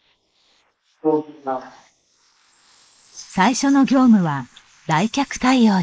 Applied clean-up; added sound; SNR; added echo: neural mask model Resemble Enhance denoiser.